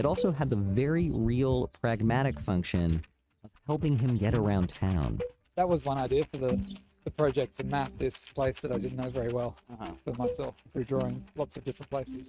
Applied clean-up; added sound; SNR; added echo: neural mask model RNNoise.